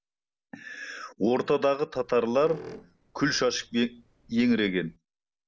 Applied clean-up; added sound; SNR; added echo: neural separator model SepFormer DNS4.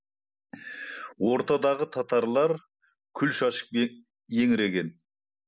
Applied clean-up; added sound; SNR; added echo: none; none; none; none.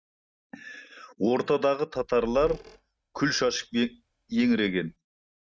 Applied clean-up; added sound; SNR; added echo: neural mask model RNNoise.